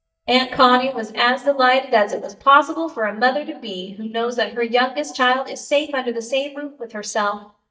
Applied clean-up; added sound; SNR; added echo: neural mask model DeepFilterNet 3.